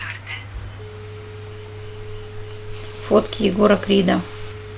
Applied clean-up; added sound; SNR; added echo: none; Hiss / Insect + Telephone; 12 dB; none.